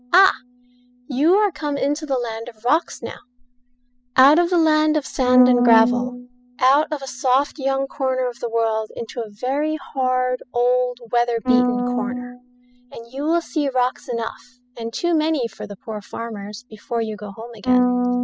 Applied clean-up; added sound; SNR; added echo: classical method spectral subtraction.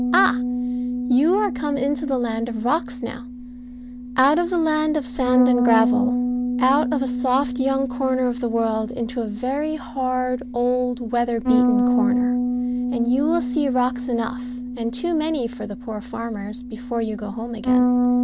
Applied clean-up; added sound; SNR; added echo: none; Bass guitar; 1 dB; none.